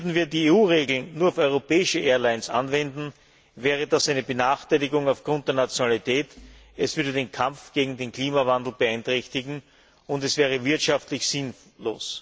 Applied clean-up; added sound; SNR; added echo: none; none; none; none.